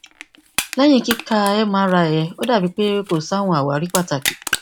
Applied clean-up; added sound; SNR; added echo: none; Crushing; 11 dB; none.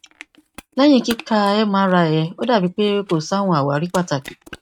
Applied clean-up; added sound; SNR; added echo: neural mask model RNNoise.